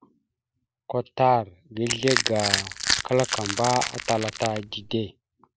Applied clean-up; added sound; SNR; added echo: none; Crushing; 2 dB; none.